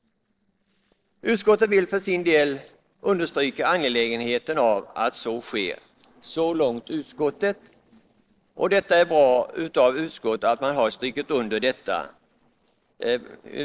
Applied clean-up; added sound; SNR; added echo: neural separator model SepFormer DNS4.